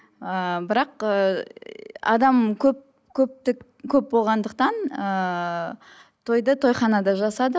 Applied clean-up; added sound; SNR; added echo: none; none; none; none.